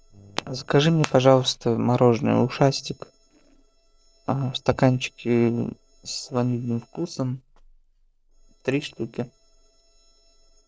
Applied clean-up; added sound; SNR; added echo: neural separator model SepFormer DNS4.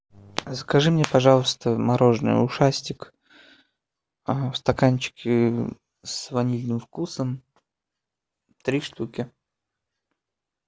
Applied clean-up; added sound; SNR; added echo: none; none; none; none.